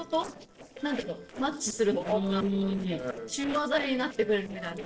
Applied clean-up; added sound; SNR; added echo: neural separator model SepFormer DNS4.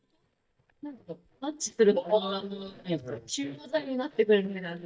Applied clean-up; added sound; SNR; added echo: neural mask model DeepFilterNet 3.